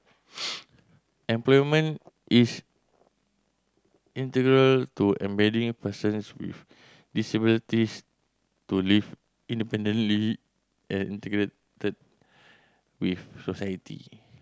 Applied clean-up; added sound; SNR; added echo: none; none; none; none.